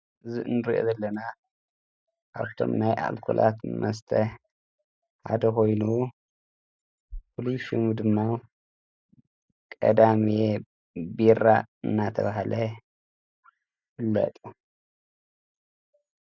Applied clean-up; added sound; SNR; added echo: neural mask model DeepFilterNet 3.